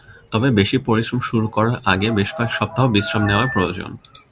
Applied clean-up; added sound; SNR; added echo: none; Telephone; 13 dB; none.